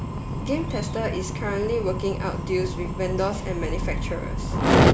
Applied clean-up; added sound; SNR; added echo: none; Fire; -4 dB; none.